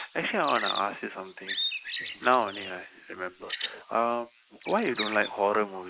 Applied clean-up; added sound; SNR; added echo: neural mask model Resemble Enhance denoiser.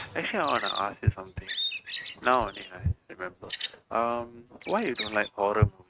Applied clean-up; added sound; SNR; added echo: neural mask model RNNoise.